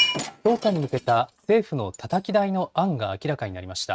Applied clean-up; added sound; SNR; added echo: neural mask model RNNoise.